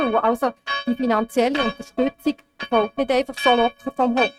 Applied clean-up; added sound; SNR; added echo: neural mask model RNNoise.